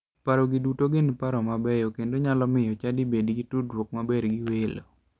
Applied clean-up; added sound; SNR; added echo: none; none; none; none.